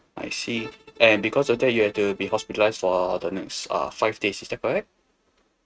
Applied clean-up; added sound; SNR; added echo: neural mask model RNNoise.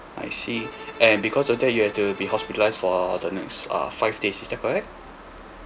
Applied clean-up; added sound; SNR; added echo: none; Bowed string instrument; 17 dB; none.